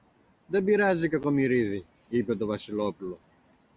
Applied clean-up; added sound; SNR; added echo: none; none; none; none.